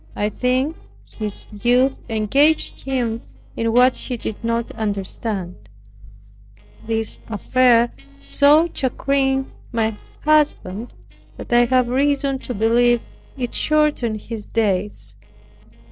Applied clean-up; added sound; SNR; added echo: neural separator model SepFormer DNS4.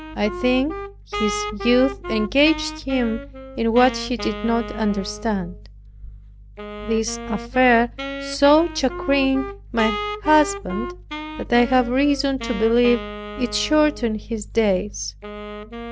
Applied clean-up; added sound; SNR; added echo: none; Wind instrument, woodwind instrument; 11 dB; none.